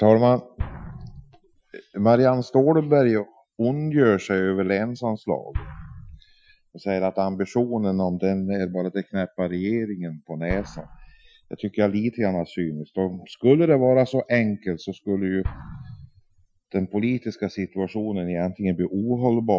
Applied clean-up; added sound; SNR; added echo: classical method Wiener filter.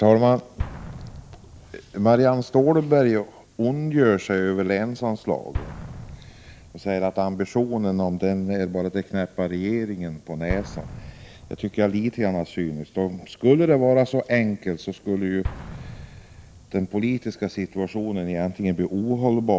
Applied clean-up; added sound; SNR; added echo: none; Explosion; 17 dB; none.